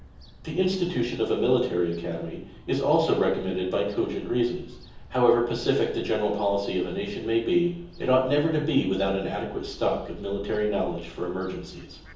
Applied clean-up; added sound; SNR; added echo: none; Gull, seagull / Fowl; 19 dB; reverberation time 0.7 s.